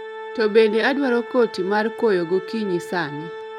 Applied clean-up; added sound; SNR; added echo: none; Organ; 13 dB; none.